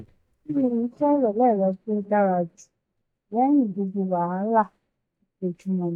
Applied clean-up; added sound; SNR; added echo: neural mask model DeepFilterNet 3.